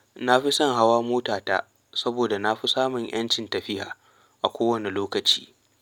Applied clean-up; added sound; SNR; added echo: none; none; none; none.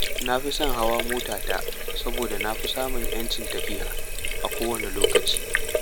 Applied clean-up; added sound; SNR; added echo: none; Sink (filling or washing); -4 dB; none.